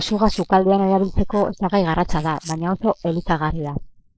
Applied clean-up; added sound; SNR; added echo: neural mask model Resemble Enhance denoiser.